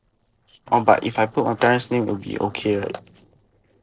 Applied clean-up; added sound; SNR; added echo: neural separator model SepFormer DNS4.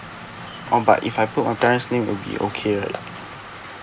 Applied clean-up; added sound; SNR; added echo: none; Strum; 20 dB; none.